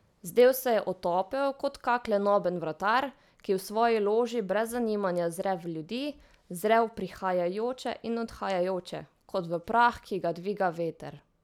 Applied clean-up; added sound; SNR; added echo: none; none; none; none.